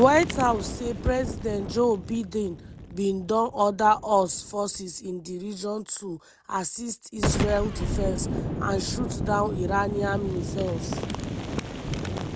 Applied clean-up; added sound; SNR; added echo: none; Boom; 5 dB; none.